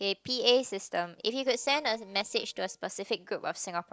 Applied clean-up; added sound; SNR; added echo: neural separator model SepFormer DNS4.